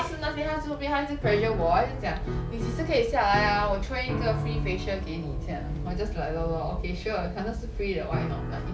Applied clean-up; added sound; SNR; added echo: none; Piano; 7 dB; none.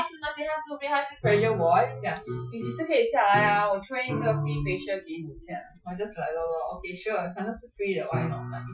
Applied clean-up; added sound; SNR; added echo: classical method Wiener filter.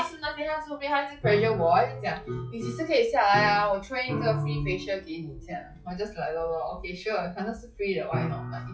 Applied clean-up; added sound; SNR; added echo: classical method log-MMSE.